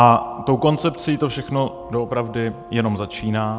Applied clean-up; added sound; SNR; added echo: none; Brass instrument; 19 dB; none.